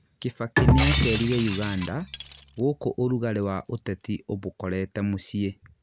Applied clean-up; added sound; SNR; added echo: none; Shatter + Bowed string instrument; 0 dB; none.